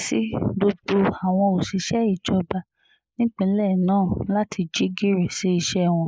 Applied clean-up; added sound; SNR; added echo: neural mask model Resemble Enhance denoiser.